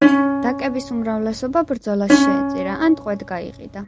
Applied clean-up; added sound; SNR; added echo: none; Plucked string instrument; -3 dB; none.